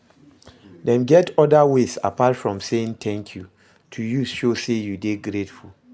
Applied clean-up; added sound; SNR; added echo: none; none; none; none.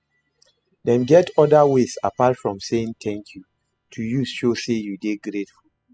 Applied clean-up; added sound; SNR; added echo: classical method spectral subtraction.